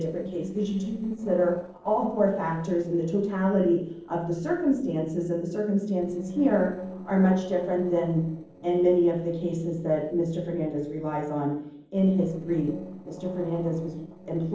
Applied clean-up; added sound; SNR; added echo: neural separator model SepFormer DNS4.